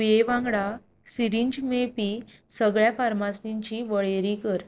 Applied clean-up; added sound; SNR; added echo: neural separator model SepFormer DNS4.